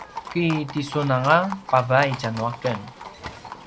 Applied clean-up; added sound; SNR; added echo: none; Livestock, farm animals, working animals; 12 dB; none.